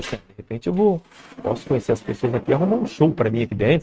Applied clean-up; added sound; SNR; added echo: neural mask model RNNoise.